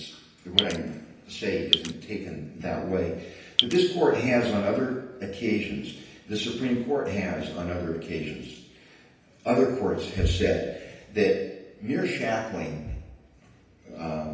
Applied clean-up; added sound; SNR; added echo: none; Drip; -2 dB; reverberation time 0.9 s.